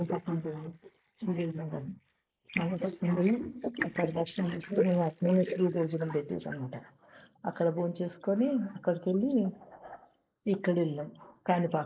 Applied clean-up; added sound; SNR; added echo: neural mask model Resemble Enhance denoiser.